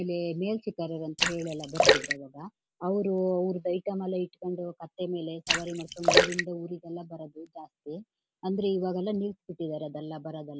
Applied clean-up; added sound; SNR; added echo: none; Splash, splatter; -5 dB; none.